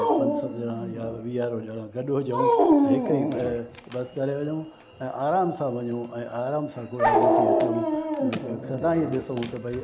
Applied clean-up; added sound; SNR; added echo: none; Dog; -3 dB; none.